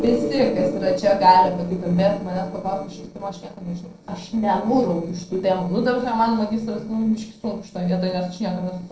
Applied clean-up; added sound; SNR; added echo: neural separator model SepFormer DNS4.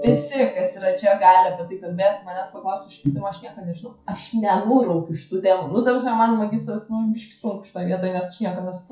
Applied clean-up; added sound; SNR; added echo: classical method WPE with log-MMSE.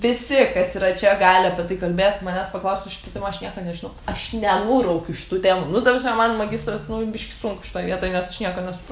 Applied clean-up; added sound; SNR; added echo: none; none; none; none.